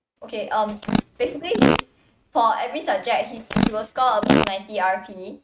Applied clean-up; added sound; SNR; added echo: neural mask model RNNoise.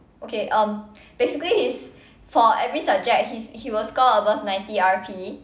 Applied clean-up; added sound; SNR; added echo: none; none; none; none.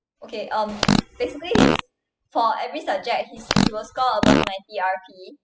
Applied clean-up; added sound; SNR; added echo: classical method spectral subtraction.